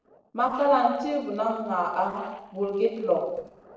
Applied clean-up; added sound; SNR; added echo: neural separator model SepFormer DNS4.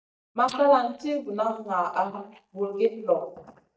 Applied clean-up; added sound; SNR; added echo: neural mask model DeepFilterNet 3.